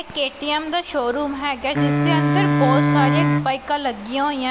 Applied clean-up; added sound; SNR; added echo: none; Wind instrument, woodwind instrument; -3 dB; none.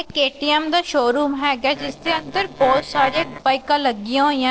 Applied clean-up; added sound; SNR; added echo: neural separator model SepFormer DNS4.